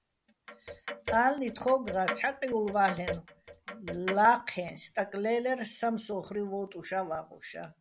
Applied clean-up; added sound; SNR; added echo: none; Clock; 9 dB; none.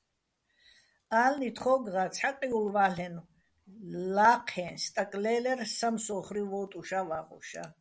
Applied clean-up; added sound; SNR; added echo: none; none; none; none.